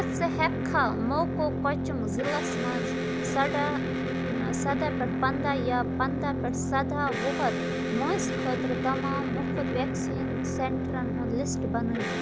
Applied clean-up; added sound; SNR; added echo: none; Electric guitar; -2 dB; none.